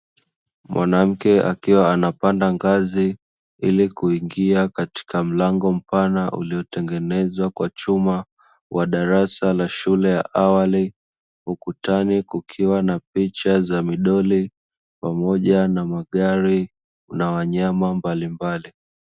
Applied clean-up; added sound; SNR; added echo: none; none; none; none.